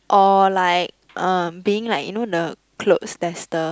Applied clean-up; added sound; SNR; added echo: none; none; none; none.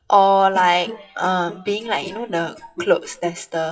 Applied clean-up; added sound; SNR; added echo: classical method WPE with log-MMSE.